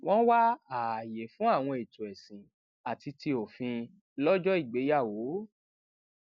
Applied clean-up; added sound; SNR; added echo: none; none; none; none.